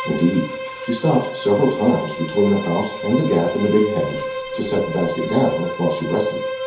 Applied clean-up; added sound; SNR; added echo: none; Bowed string instrument; 8 dB; reverberation time 0.5 s.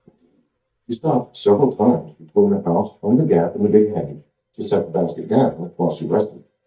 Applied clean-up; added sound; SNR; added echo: neural mask model DeepFilterNet 3.